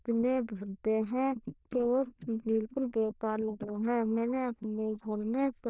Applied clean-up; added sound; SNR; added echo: neural diffusion model UNIVERSE++.